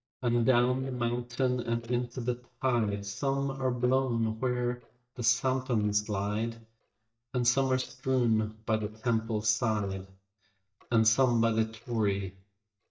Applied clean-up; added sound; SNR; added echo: neural mask model DeepFilterNet 3.